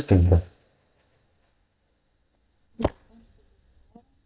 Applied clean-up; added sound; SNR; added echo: neural mask model DeepFilterNet 3.